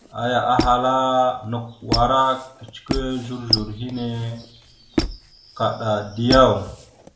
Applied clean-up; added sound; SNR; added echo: none; Squeak; 7 dB; reverberation time 0.4 s.